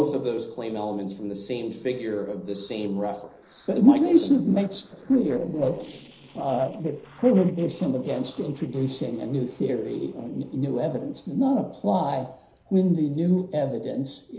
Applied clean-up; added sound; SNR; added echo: neural separator model SepFormer DNS4.